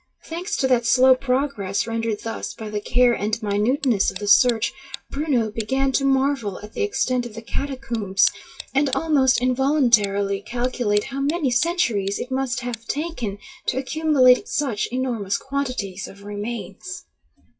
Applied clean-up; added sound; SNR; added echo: classical method WPE with log-MMSE.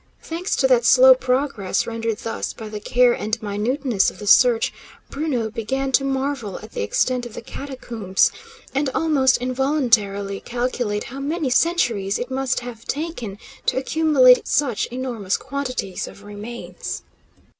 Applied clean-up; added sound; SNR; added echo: none; none; none; none.